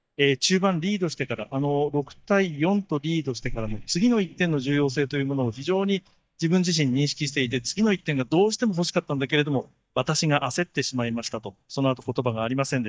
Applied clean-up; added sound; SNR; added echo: neural mask model DeepFilterNet 3.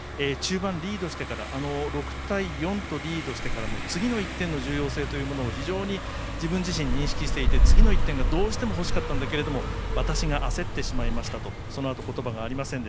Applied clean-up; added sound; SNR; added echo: none; Car passing by; -5 dB; none.